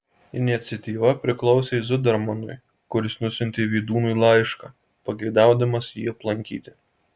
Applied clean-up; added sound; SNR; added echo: none; none; none; none.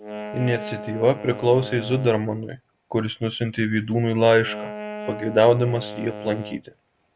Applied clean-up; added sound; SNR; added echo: none; Wind instrument, woodwind instrument; 13 dB; none.